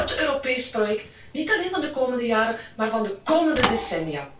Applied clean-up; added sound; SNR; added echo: none; Thump, thud / Bicycle; 10 dB; reverberation time 0.2 s.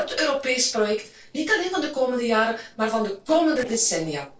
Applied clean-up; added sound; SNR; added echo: neural separator model SepFormer DNS4.